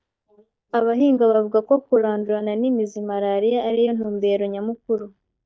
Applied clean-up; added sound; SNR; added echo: neural mask model DeepFilterNet 3.